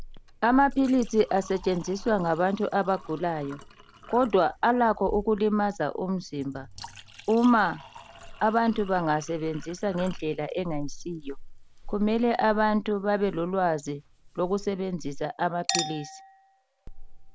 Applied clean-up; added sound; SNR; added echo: none; Chink, clink; 13 dB; none.